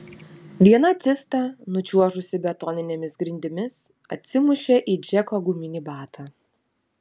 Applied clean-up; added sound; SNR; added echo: none; none; none; none.